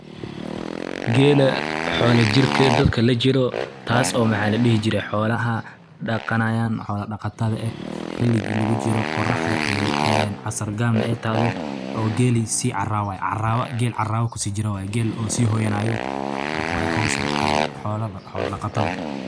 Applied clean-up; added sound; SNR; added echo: none; Motorcycle; 5 dB; none.